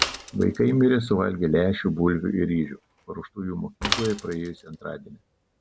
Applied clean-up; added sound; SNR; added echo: none; Mechanisms / Bicycle; 11 dB; none.